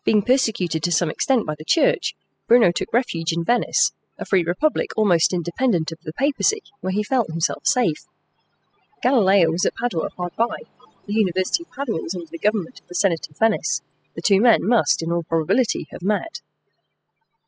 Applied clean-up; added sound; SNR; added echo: classical method spectral subtraction.